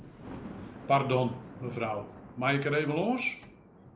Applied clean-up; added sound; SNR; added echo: none; Thunder; 15 dB; none.